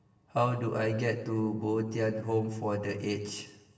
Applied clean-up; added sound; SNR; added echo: none; none; none; reverberation time 1.0 s.